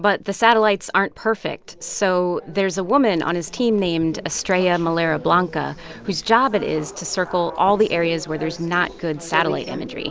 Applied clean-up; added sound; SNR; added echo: none; none; none; none.